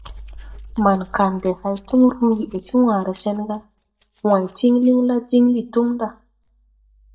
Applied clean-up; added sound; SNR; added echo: neural mask model DeepFilterNet 3.